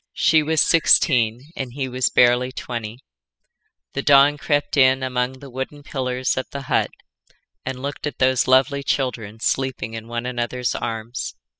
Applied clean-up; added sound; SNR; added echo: classical method spectral subtraction.